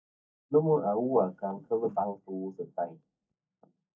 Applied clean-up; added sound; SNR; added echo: neural mask model DeepFilterNet 3.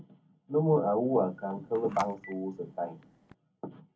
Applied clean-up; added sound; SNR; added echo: none; Telephone; 15 dB; reverberation time 0.3 s.